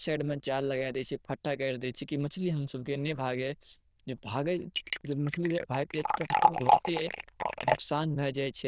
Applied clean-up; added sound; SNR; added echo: neural diffusion model UNIVERSE++.